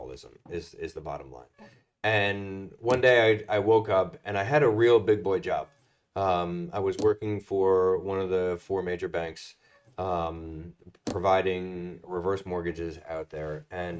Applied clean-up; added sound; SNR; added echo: neural mask model RNNoise.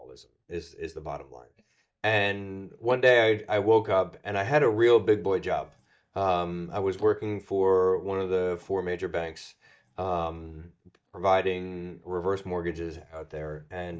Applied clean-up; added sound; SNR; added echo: neural mask model DeepFilterNet 3.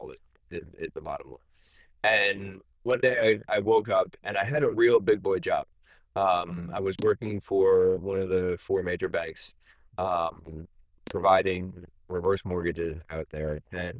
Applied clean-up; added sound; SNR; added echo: neural diffusion model UNIVERSE++.